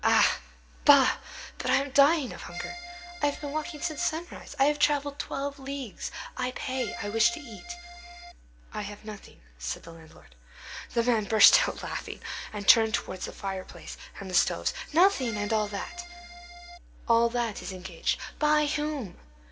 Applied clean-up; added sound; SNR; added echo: none; Accordion; 12 dB; reverberation time 1.1 s.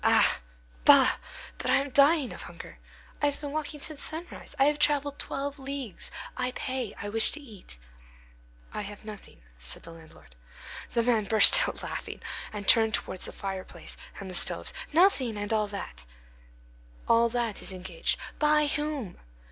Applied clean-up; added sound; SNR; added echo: none; none; none; none.